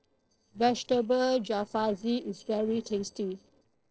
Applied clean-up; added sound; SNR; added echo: neural separator model SepFormer DNS4.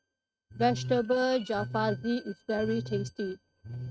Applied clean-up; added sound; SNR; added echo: neural mask model RNNoise.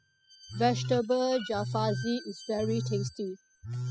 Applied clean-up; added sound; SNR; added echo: classical method spectral subtraction.